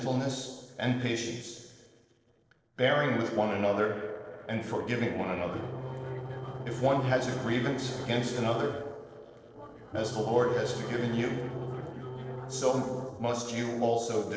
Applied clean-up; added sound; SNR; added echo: neural separator model SepFormer DNS4.